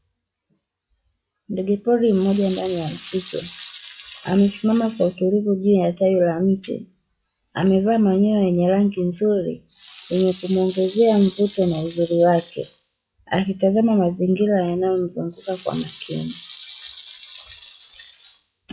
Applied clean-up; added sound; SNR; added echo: classical method log-MMSE.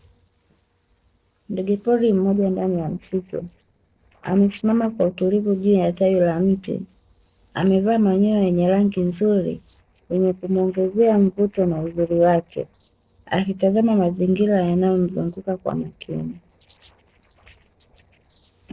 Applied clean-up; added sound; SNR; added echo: neural separator model SepFormer DNS4.